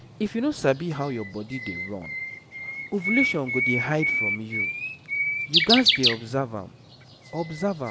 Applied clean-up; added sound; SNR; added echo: none; Bird; 0 dB; none.